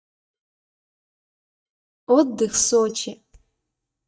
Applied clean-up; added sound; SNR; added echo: neural mask model DeepFilterNet 3.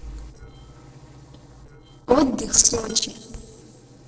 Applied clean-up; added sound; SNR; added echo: neural separator model SepFormer DNS4.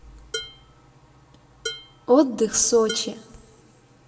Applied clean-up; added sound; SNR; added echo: none; Dishes, pots, and pans; 14 dB; reverberation time 0.6 s.